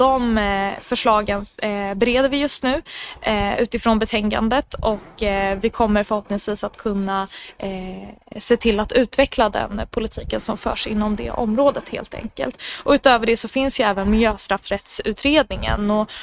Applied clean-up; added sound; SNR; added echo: neural mask model RNNoise.